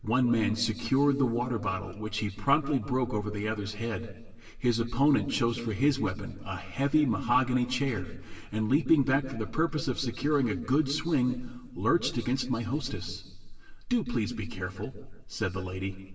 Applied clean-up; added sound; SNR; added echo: none; none; none; reverberation time 1.4 s.